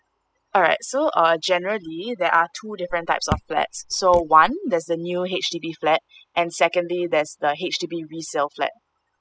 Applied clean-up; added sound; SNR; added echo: classical method spectral subtraction.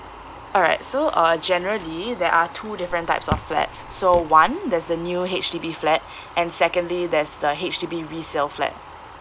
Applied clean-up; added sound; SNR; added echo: none; Raindrop / Drip; 10 dB; none.